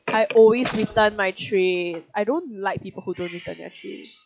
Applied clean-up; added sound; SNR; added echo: classical method log-MMSE.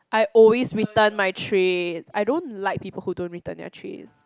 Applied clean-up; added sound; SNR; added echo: none; none; none; none.